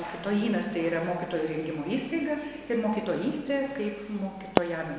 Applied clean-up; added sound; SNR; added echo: none; Fireworks; 10 dB; none.